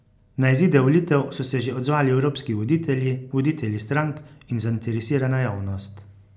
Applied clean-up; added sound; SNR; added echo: none; none; none; none.